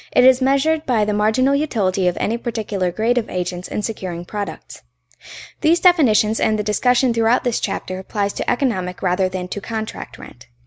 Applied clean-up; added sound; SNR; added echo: none; none; none; none.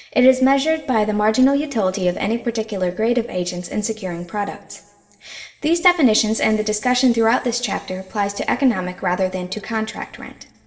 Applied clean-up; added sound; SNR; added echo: none; none; none; reverberation time 2.6 s.